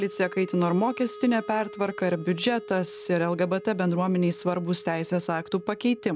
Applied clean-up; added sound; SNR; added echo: none; Wind instrument, woodwind instrument; 17 dB; none.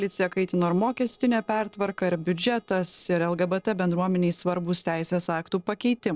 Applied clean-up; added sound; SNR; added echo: neural separator model SepFormer DNS4.